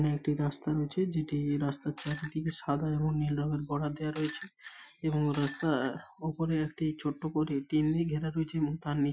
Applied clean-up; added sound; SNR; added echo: classical method Wiener filter.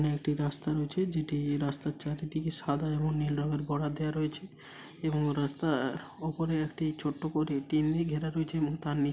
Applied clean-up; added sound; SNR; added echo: none; none; none; none.